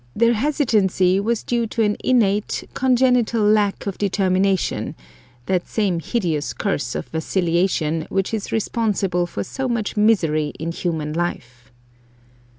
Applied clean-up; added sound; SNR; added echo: none; none; none; none.